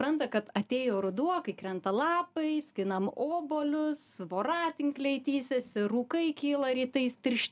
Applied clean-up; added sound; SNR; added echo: none; none; none; none.